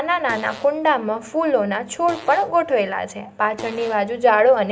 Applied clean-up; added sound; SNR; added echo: none; Fart; 20 dB; none.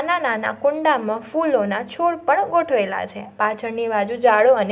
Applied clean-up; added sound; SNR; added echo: none; none; none; none.